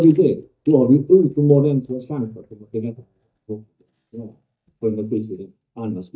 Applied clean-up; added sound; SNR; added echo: neural mask model DeepFilterNet 3.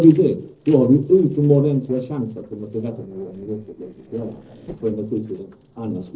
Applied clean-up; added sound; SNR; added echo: neural separator model SepFormer DNS4.